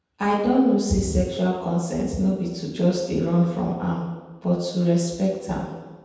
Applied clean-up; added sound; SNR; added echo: none; none; none; reverberation time 1.1 s.